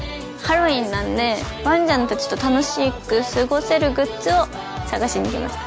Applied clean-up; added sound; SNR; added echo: none; none; none; none.